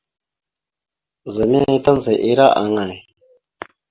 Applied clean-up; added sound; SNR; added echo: none; none; none; none.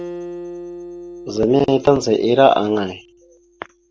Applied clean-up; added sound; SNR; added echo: none; Acoustic guitar; 16 dB; none.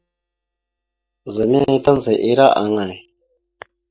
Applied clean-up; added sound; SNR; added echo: neural mask model DeepFilterNet 3.